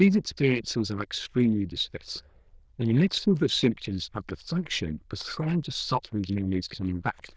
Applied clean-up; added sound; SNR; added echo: neural diffusion model UNIVERSE++.